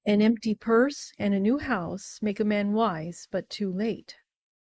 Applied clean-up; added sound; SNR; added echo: neural mask model Resemble Enhance denoiser.